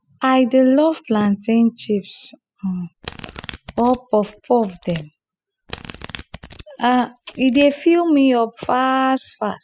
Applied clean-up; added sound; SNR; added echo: classical method spectral subtraction.